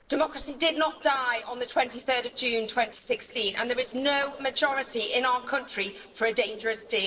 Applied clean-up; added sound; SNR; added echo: neural separator model SepFormer DNS4.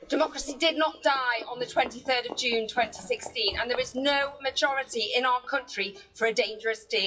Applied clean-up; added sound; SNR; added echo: classical method WPE with log-MMSE.